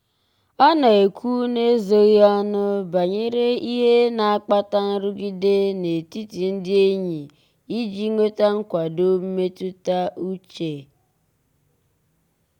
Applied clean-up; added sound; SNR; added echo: none; none; none; none.